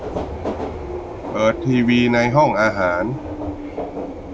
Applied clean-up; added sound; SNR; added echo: none; Subway, metro, underground; 8 dB; none.